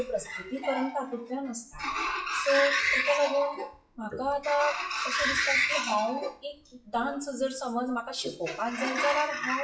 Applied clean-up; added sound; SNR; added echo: classical method WPE with log-MMSE.